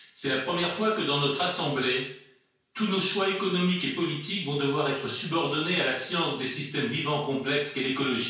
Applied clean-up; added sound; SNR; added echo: none; none; none; reverberation time 0.5 s.